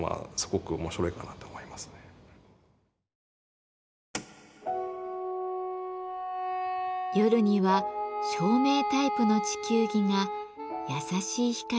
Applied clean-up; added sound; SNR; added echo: none; none; none; none.